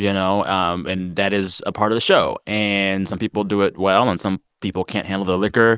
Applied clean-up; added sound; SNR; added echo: neural mask model Resemble Enhance denoiser.